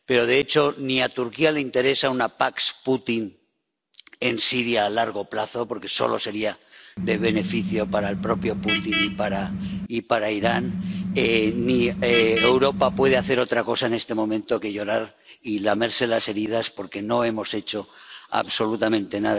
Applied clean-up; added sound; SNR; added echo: none; Vehicle horn, car horn, honking; 4 dB; none.